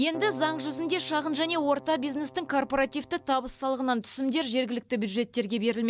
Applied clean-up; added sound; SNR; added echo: none; Keyboard (musical); 17 dB; none.